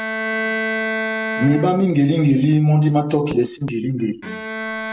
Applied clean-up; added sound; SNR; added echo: neural mask model RNNoise.